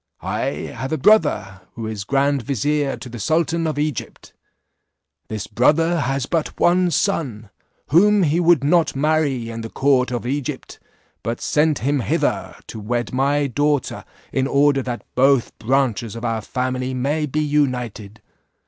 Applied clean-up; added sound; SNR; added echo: none; none; none; none.